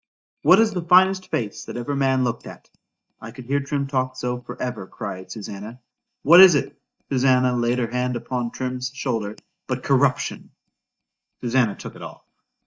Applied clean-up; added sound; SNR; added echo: neural mask model DeepFilterNet 3.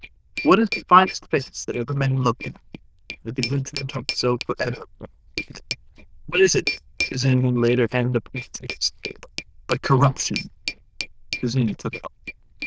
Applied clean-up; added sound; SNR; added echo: neural diffusion model UNIVERSE++.